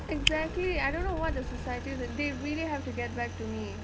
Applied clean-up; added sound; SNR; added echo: none; Engine + Fire; 2 dB; none.